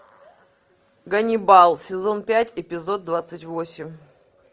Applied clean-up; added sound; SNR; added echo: none; none; none; none.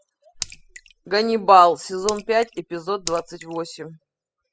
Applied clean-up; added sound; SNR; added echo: classical method spectral subtraction.